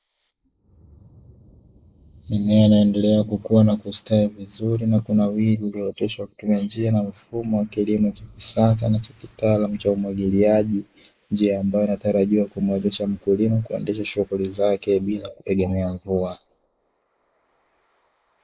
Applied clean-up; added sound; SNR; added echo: neural mask model Resemble Enhance denoiser.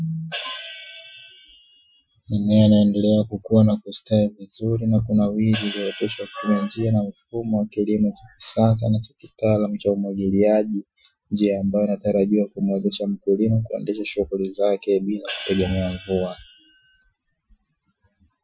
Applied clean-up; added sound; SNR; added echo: classical method Wiener filter.